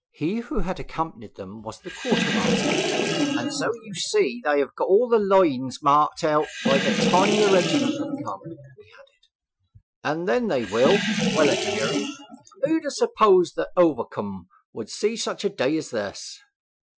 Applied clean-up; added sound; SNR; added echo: classical method Wiener filter.